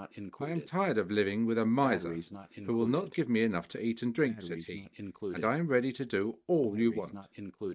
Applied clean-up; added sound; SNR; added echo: neural mask model DeepFilterNet 3.